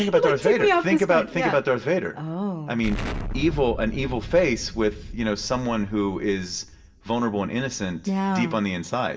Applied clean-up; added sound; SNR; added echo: none; Explosion; 13 dB; reverberation time 0.6 s.